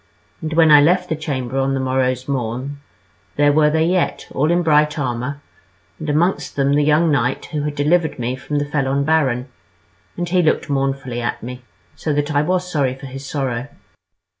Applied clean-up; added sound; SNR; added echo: none; none; none; none.